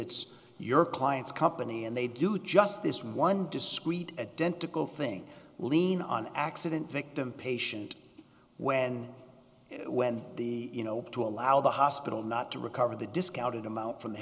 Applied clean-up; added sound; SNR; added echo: none; none; none; none.